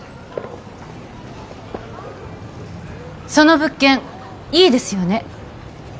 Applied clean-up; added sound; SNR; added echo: none; none; none; none.